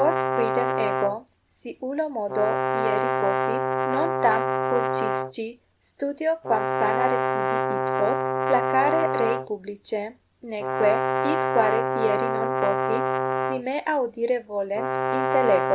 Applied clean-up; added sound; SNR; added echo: none; Brass instrument; -1 dB; none.